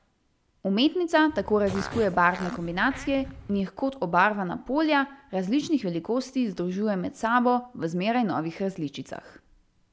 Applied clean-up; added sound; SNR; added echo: none; Fart; 13 dB; none.